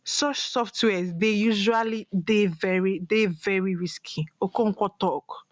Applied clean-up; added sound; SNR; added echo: none; none; none; none.